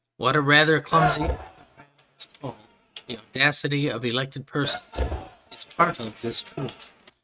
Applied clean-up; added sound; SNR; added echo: neural mask model RNNoise.